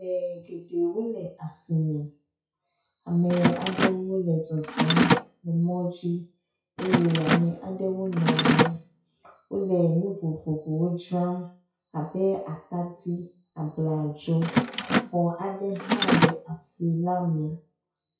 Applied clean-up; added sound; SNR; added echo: classical method WPE with log-MMSE.